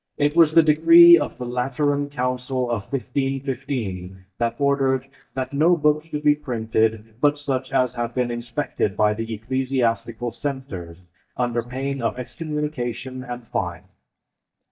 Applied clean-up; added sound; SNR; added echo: neural mask model DeepFilterNet 3.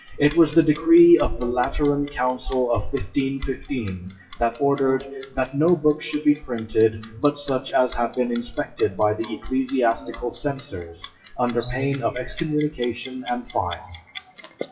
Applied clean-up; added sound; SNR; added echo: classical method WPE with log-MMSE.